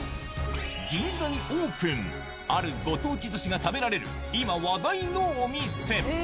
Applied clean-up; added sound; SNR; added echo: none; none; none; none.